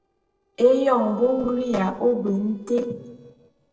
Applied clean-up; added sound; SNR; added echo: neural separator model SepFormer DNS4.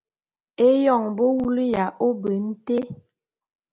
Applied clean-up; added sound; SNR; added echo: none; none; none; none.